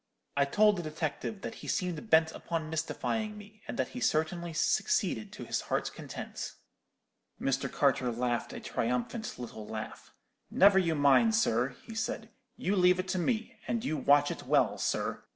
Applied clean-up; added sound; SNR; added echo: none; none; none; none.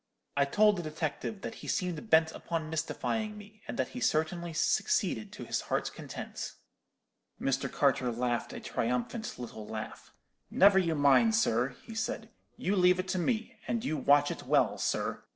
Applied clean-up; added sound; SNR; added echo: neural separator model SepFormer DNS4.